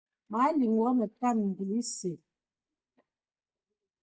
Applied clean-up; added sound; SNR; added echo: neural mask model DeepFilterNet 3.